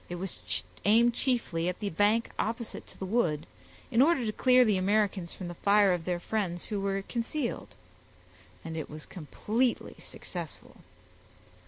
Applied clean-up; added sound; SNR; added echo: none; none; none; none.